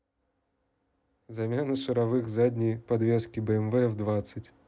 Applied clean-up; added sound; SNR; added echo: none; none; none; none.